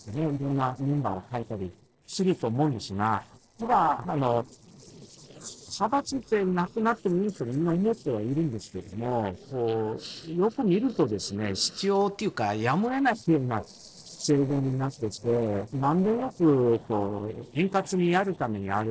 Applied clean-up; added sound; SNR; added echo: neural separator model SepFormer DNS4.